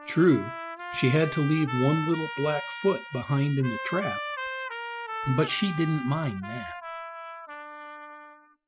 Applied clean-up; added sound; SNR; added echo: classical method spectral subtraction.